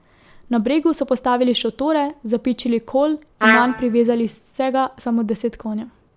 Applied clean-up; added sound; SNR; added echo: none; Trumpet; 0 dB; none.